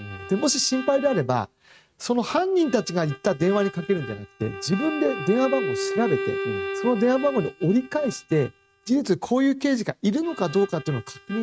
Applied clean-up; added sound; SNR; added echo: neural mask model RNNoise.